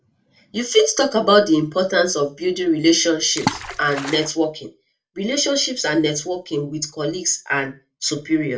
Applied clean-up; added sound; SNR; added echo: none; Water / Splash, splatter; 7 dB; reverberation time 0.2 s.